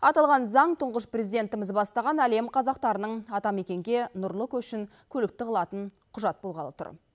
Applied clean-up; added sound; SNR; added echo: none; none; none; none.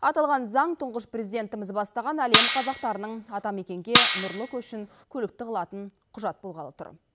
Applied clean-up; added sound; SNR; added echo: none; Cutlery, silverware; -5 dB; none.